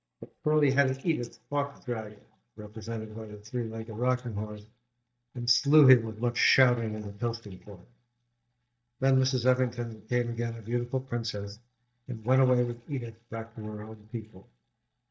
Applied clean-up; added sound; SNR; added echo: neural mask model DeepFilterNet 3.